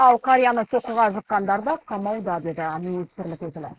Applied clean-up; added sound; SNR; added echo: neural mask model Resemble Enhance denoiser.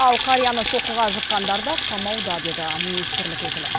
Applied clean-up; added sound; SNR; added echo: none; Sink (filling or washing) / Water tap, faucet / Splash, splatter; 2 dB; none.